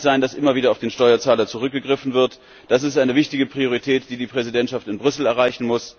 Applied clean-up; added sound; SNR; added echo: none; none; none; none.